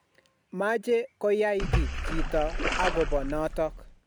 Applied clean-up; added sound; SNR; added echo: none; Splash, splatter; 0 dB; none.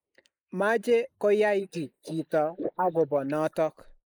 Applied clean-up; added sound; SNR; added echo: neural mask model Resemble Enhance denoiser.